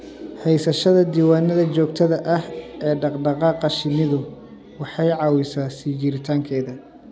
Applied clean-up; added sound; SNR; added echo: none; none; none; none.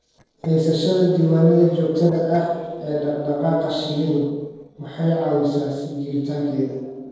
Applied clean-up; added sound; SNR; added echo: neural separator model SepFormer DNS4.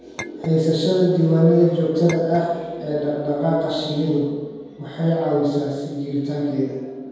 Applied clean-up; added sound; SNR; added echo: none; Chink, clink; 18 dB; reverberation time 1.2 s.